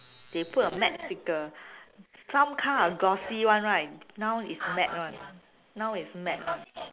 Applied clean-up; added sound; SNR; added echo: none; none; none; none.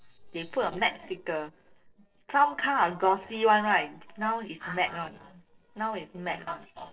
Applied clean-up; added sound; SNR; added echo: neural separator model SepFormer DNS4.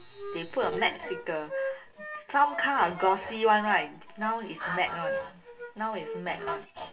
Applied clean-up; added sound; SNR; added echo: none; Wind instrument, woodwind instrument; 9 dB; reverberation time 0.2 s.